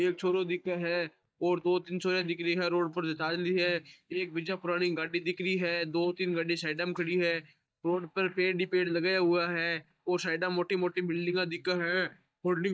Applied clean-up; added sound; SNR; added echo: neural mask model DeepFilterNet 3.